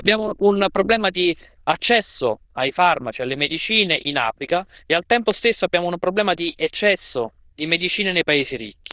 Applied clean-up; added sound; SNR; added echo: neural diffusion model UNIVERSE++.